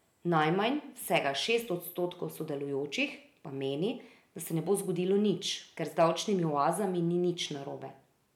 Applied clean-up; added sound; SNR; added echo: none; none; none; none.